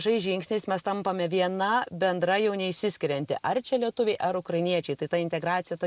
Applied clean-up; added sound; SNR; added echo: none; none; none; none.